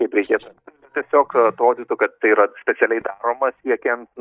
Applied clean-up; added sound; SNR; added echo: neural mask model DeepFilterNet 3.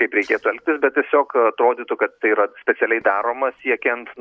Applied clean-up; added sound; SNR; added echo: none; none; none; none.